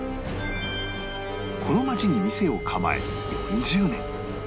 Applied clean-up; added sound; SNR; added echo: none; Wind instrument, woodwind instrument; 10 dB; none.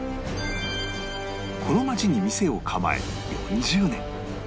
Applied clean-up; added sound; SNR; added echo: none; none; none; none.